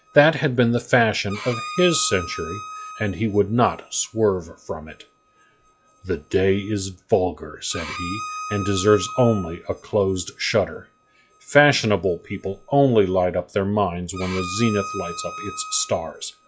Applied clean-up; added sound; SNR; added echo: classical method log-MMSE.